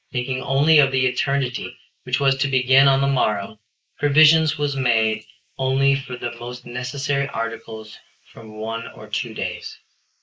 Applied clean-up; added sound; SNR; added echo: neural mask model Resemble Enhance denoiser.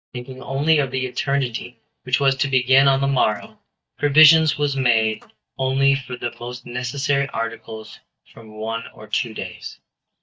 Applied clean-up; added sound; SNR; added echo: neural mask model DeepFilterNet 3.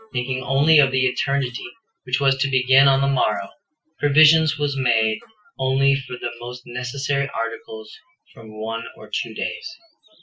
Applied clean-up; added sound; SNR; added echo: classical method Wiener filter.